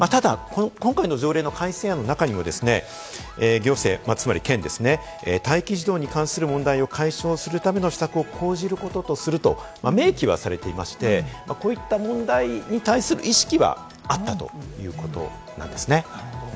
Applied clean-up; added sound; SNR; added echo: none; none; none; none.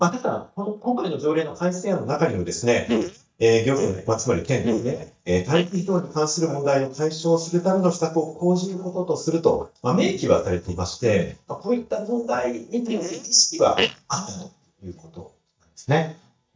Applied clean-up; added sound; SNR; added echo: neural mask model DeepFilterNet 3.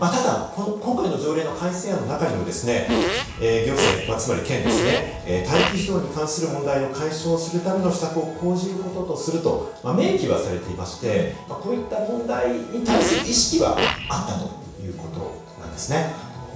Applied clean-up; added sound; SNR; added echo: none; Fart; 1 dB; reverberation time 0.7 s.